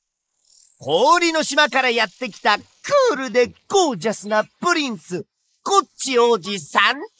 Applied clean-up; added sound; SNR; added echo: neural mask model Resemble Enhance denoiser.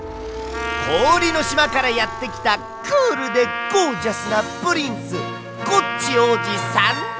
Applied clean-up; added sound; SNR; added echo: none; Trumpet; 8 dB; none.